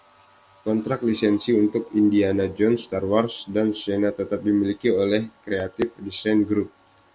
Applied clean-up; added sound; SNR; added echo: none; none; none; none.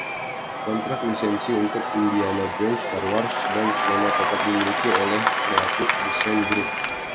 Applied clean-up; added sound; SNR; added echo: none; Applause / Crowd / Cheering; -2 dB; none.